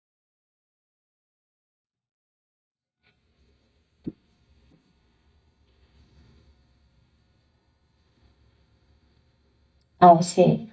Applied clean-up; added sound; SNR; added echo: neural mask model DeepFilterNet 3.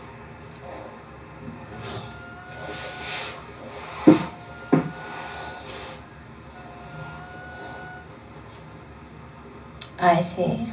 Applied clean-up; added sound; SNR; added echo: none; Wind instrument, woodwind instrument; 16 dB; reverberation time 0.4 s.